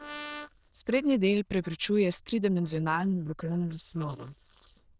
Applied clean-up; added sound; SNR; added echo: neural diffusion model UNIVERSE++.